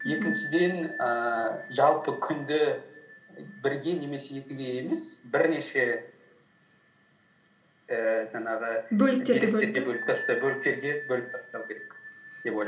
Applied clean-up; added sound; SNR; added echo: none; Bell; 13 dB; reverberation time 0.8 s.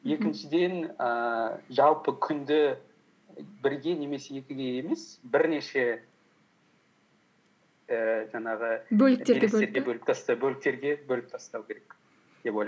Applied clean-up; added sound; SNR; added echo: none; none; none; none.